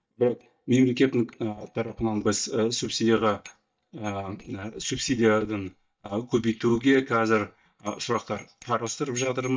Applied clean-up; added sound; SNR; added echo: neural mask model DeepFilterNet 3.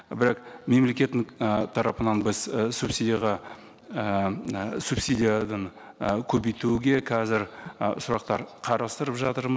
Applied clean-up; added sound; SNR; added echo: none; none; none; none.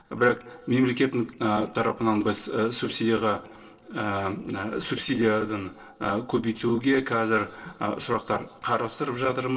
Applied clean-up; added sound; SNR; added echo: neural separator model SepFormer DNS4.